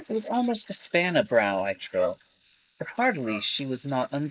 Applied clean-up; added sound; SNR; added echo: neural mask model Resemble Enhance denoiser.